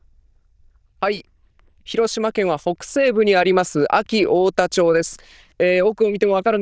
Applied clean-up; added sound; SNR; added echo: neural diffusion model UNIVERSE++.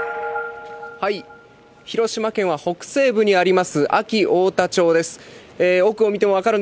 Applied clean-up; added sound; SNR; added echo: none; none; none; none.